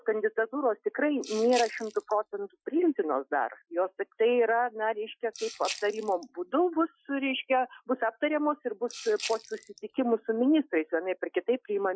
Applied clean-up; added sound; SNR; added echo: classical method Wiener filter.